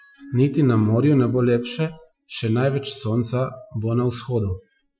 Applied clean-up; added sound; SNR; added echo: classical method Wiener filter.